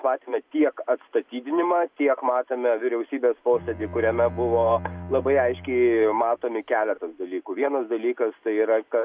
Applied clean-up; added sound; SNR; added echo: none; Bowed string instrument; 15 dB; none.